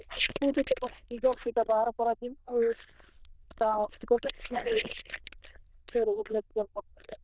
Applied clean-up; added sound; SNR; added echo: neural diffusion model UNIVERSE++.